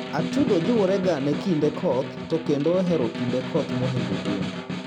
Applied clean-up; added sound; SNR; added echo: none; Snare drum; 6 dB; none.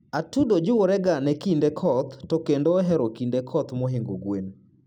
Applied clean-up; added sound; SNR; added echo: none; none; none; none.